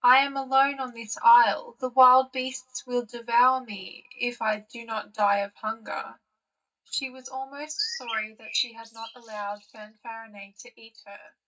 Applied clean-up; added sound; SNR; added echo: none; Bird; 17 dB; reverberation time 0.4 s.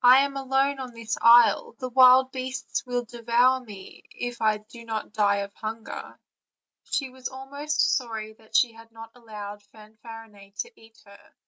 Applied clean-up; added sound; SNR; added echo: none; none; none; none.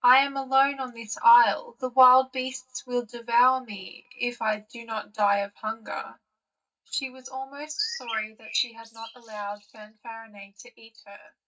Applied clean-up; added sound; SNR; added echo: neural separator model SepFormer DNS4.